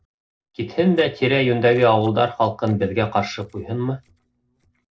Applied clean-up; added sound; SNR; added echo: neural separator model SepFormer DNS4.